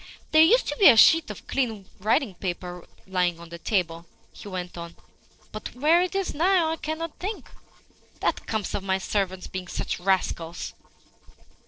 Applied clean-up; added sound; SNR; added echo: neural separator model SepFormer DNS4.